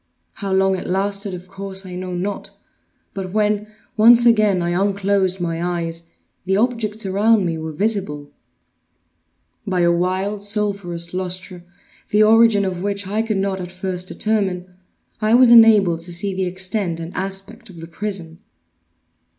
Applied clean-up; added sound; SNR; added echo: none; none; none; none.